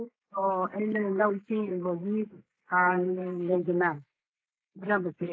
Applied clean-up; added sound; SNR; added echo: neural mask model Resemble Enhance denoiser.